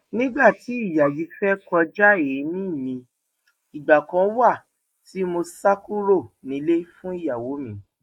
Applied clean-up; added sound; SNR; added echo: neural mask model Resemble Enhance denoiser.